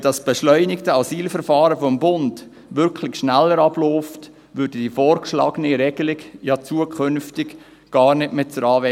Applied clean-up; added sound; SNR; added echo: none; none; none; none.